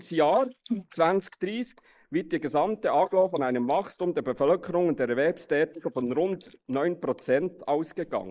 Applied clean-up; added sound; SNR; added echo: neural mask model Resemble Enhance denoiser.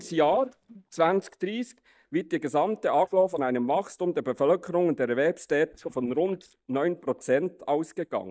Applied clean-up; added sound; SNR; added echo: neural mask model DeepFilterNet 3.